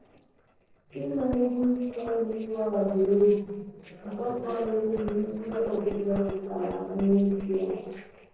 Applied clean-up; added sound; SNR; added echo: neural separator model SepFormer DNS4.